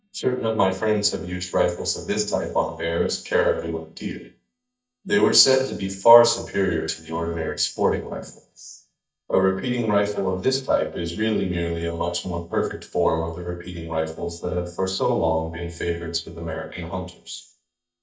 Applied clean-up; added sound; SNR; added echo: neural mask model DeepFilterNet 3.